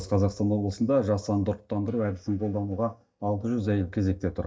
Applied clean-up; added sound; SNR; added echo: neural mask model DeepFilterNet 3.